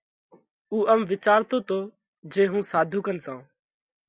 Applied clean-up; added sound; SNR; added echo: none; none; none; none.